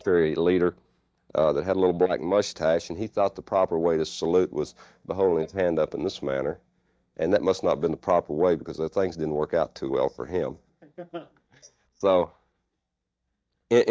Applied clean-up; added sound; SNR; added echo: neural mask model DeepFilterNet 3.